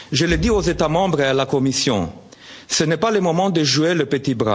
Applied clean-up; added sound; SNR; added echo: none; Thump, thud; 11 dB; none.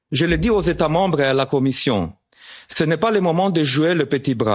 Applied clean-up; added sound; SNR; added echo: neural mask model DeepFilterNet 3.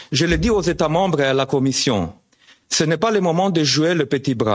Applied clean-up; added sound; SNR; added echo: neural mask model RNNoise.